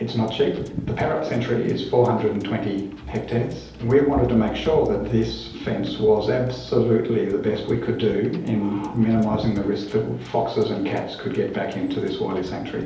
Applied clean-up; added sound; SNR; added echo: none; Wind / Boat, Water vehicle; 17 dB; reverberation time 2.2 s.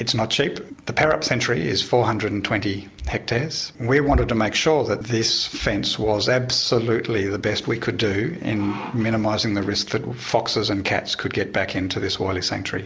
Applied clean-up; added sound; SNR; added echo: none; none; none; none.